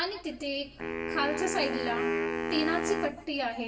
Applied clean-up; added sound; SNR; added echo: none; Wind instrument, woodwind instrument; 1 dB; reverberation time 0.8 s.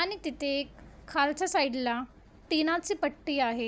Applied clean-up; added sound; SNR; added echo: none; none; none; none.